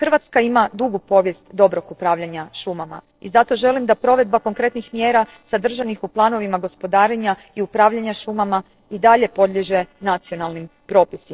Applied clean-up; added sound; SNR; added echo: neural separator model SepFormer DNS4.